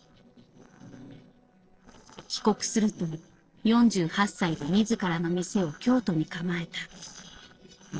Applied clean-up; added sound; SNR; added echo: neural separator model SepFormer DNS4.